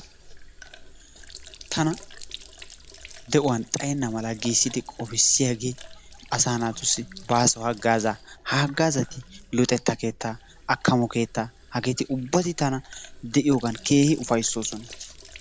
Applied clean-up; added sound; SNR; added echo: none; Sink (filling or washing); 18 dB; none.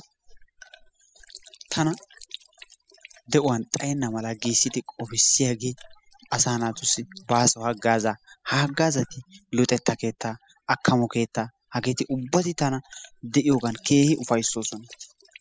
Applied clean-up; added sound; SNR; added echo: classical method spectral subtraction.